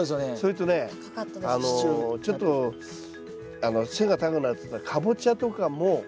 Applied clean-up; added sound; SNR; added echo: none; none; none; none.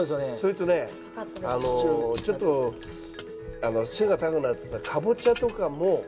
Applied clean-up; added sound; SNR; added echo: none; Keys jangling; 19 dB; reverberation time 1.0 s.